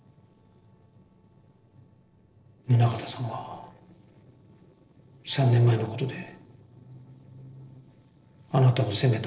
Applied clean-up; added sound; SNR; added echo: neural separator model SepFormer DNS4.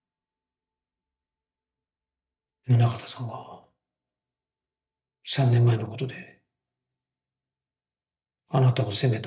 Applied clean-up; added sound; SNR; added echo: neural mask model DeepFilterNet 3.